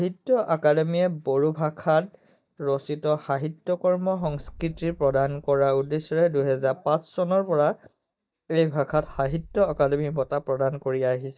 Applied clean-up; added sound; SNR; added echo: neural mask model DeepFilterNet 3.